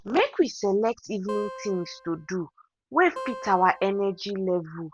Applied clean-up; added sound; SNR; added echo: none; Acoustic guitar; 14 dB; none.